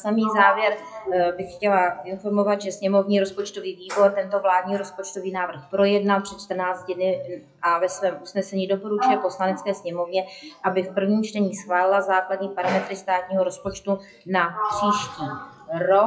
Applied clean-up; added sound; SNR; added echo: classical method WPE with log-MMSE.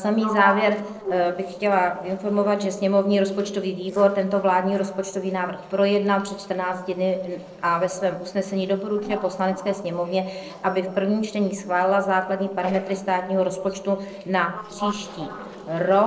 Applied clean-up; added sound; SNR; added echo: neural separator model SepFormer DNS4.